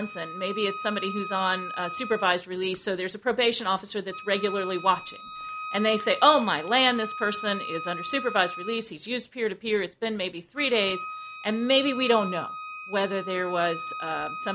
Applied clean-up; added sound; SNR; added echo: none; Wind instrument, woodwind instrument; 11 dB; none.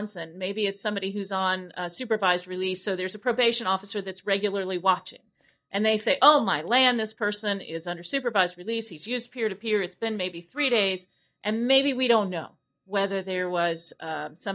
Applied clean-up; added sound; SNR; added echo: neural mask model DeepFilterNet 3.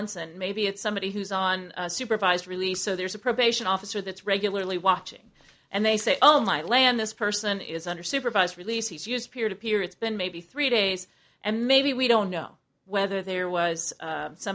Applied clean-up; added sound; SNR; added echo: none; none; none; none.